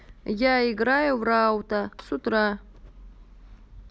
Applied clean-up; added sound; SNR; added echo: none; none; none; none.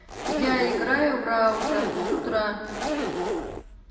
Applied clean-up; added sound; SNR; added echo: none; Zipper (clothing); 3 dB; reverberation time 2.4 s.